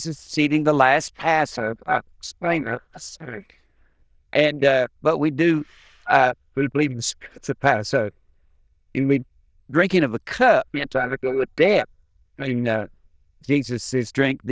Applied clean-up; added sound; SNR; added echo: neural diffusion model UNIVERSE++.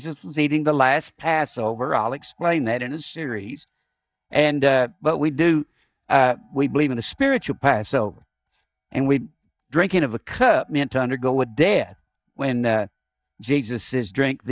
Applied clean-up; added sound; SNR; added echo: neural mask model DeepFilterNet 3.